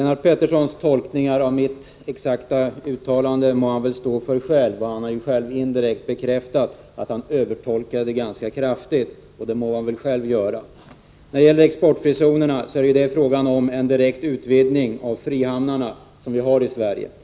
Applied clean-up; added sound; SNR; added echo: none; none; none; none.